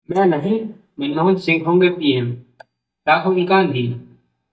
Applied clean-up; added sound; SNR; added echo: neural mask model DeepFilterNet 3.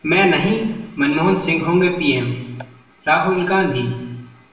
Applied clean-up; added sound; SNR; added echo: none; Marimba, xylophone; 20 dB; reverberation time 0.9 s.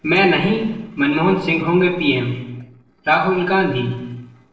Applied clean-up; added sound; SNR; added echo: neural separator model SepFormer DNS4.